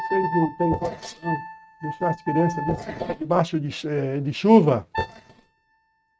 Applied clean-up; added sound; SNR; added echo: neural mask model RNNoise.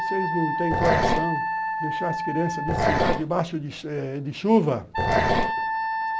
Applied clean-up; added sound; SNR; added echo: none; Growling + Wind instrument, woodwind instrument; -2 dB; none.